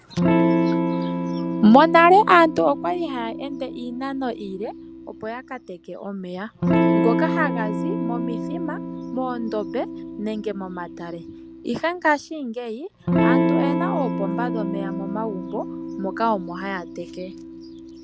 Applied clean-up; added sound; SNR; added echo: none; Electric guitar / Strum; 2 dB; none.